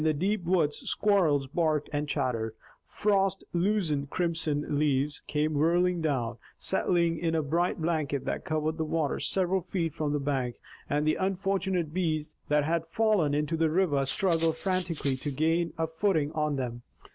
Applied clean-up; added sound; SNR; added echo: none; Rattle (instrument); 17 dB; none.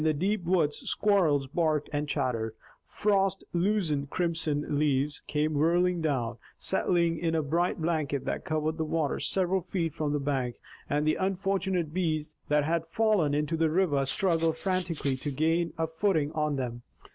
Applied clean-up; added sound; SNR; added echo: neural mask model Resemble Enhance denoiser.